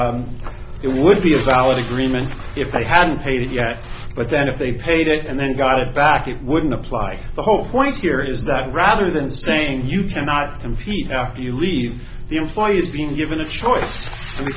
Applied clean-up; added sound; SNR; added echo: none; none; none; none.